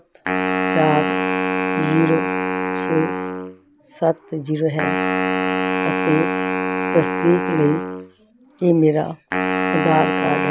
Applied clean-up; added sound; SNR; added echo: none; Wind instrument, woodwind instrument; 0 dB; none.